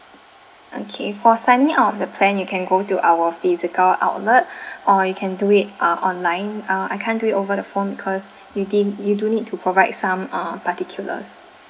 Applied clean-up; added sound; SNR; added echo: none; none; none; none.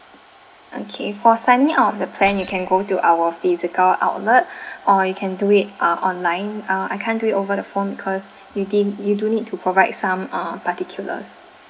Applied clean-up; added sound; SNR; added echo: none; Keys jangling; 10 dB; none.